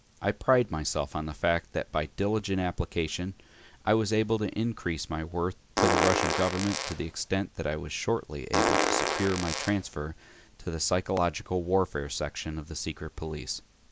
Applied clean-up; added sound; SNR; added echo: none; Fart; -1 dB; none.